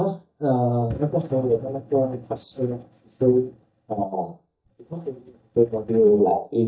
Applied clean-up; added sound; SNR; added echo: neural mask model DeepFilterNet 3.